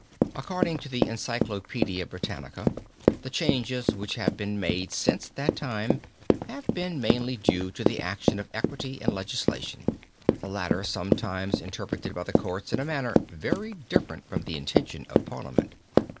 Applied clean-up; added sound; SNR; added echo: none; Run; -4 dB; none.